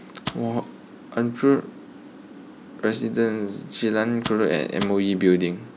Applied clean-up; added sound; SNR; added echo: none; Rattle (instrument); -2 dB; none.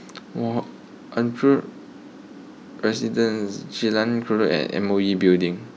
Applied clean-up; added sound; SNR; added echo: none; none; none; none.